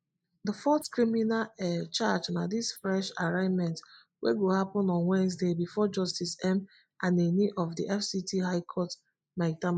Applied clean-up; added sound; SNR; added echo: neural mask model Resemble Enhance denoiser.